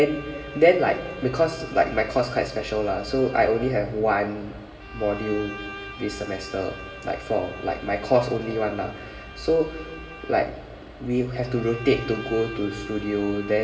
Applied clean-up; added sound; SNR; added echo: none; Bowed string instrument; 16 dB; reverberation time 1.7 s.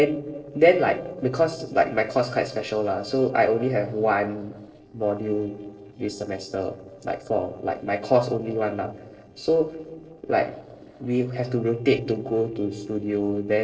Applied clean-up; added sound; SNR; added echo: neural separator model SepFormer DNS4.